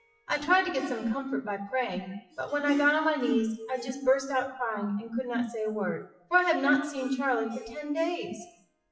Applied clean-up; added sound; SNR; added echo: classical method WPE with log-MMSE.